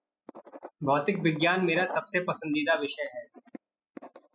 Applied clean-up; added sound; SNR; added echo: classical method spectral subtraction.